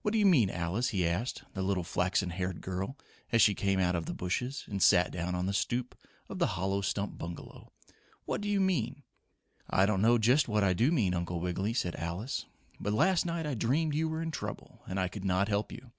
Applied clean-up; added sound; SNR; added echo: none; none; none; none.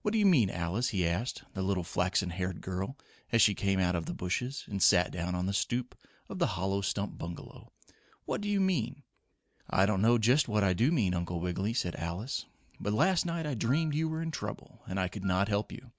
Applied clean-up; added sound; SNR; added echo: none; Wind instrument, woodwind instrument; 19 dB; none.